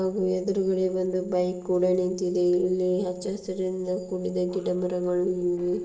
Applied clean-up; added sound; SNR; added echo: neural separator model SepFormer DNS4.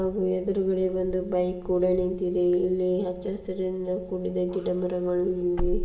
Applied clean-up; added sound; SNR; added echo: none; Wind / Car; 11 dB; reverberation time 0.7 s.